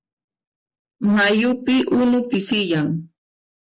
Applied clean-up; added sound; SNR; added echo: none; none; none; none.